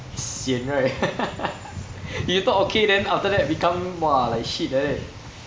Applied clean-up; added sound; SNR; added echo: none; none; none; none.